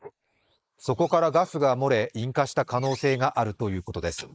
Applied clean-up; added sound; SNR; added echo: neural mask model Resemble Enhance denoiser.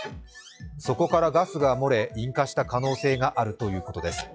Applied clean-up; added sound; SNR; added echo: classical method log-MMSE.